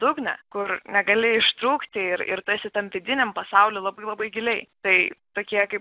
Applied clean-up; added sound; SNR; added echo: none; none; none; none.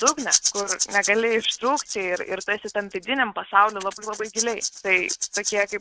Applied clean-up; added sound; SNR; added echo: neural mask model RNNoise.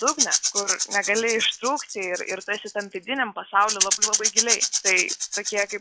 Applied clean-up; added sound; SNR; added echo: classical method log-MMSE.